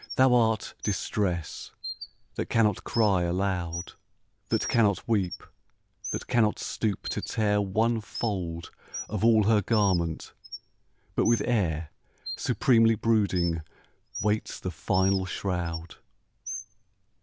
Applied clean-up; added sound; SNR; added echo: none; Bird; 15 dB; none.